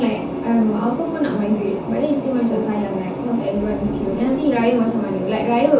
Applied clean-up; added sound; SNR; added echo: none; Brass instrument; 16 dB; reverberation time 0.9 s.